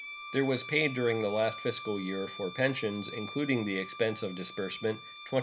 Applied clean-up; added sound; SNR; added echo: none; Bowed string instrument; 13 dB; none.